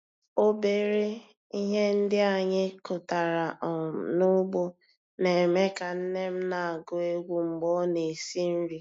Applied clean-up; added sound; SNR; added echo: none; none; none; none.